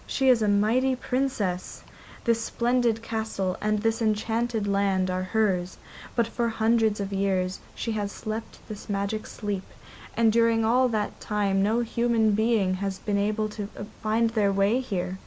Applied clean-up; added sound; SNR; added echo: none; none; none; none.